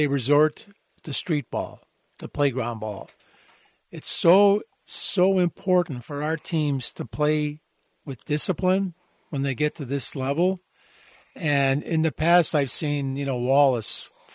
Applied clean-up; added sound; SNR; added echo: neural mask model Resemble Enhance denoiser.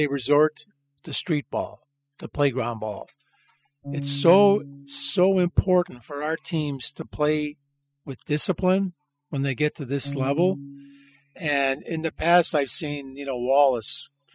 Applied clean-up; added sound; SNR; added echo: classical method spectral subtraction.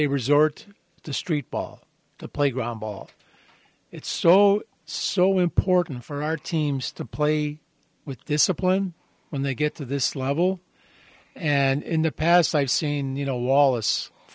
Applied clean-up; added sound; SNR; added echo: none; none; none; none.